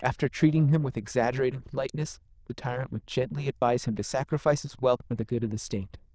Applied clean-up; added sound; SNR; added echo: neural diffusion model UNIVERSE++.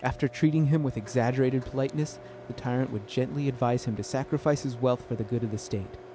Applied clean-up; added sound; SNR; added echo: none; Microwave oven; 17 dB; none.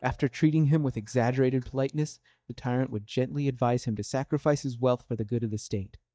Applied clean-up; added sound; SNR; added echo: neural mask model DeepFilterNet 3.